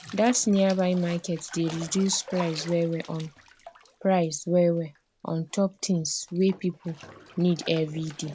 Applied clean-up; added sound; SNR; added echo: none; Bathtub (filling or washing); 19 dB; none.